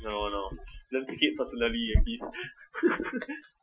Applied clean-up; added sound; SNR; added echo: classical method Wiener filter.